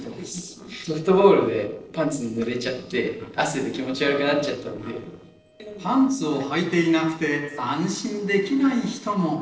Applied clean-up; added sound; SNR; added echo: neural separator model SepFormer DNS4.